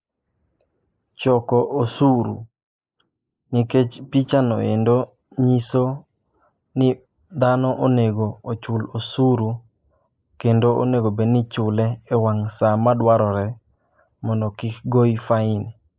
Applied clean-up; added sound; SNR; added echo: neural mask model Resemble Enhance denoiser.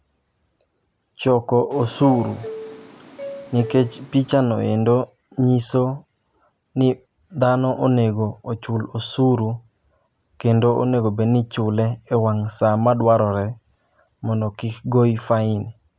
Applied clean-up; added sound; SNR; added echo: none; Subway, metro, underground; 14 dB; none.